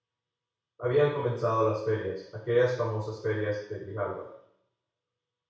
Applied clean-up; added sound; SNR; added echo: none; none; none; reverberation time 0.6 s.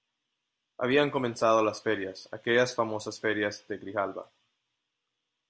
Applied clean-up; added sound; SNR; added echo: none; none; none; none.